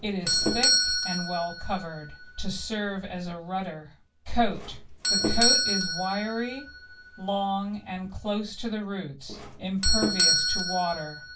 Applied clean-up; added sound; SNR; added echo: none; Doorbell; -1 dB; reverberation time 0.2 s.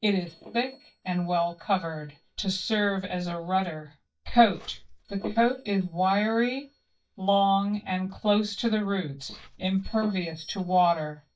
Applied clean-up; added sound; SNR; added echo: neural mask model DeepFilterNet 3.